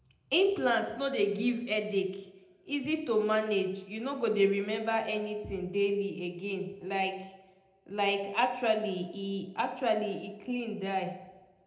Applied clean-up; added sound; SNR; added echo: none; none; none; reverberation time 0.8 s.